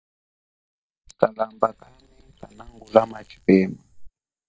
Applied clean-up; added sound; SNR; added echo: neural mask model DeepFilterNet 3.